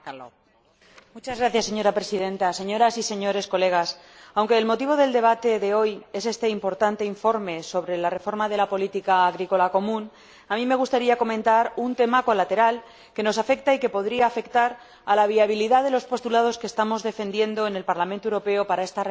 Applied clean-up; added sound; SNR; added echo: none; none; none; none.